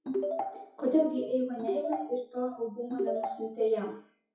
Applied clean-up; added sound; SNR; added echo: classical method WPE with log-MMSE.